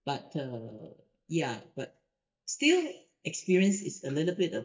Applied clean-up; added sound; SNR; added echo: neural mask model DeepFilterNet 3.